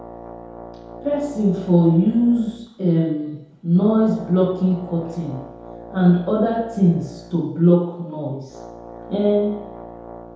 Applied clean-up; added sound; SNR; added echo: none; Brass instrument; 18 dB; reverberation time 0.8 s.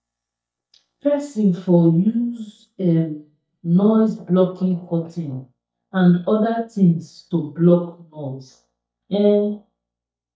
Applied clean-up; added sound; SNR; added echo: neural mask model DeepFilterNet 3.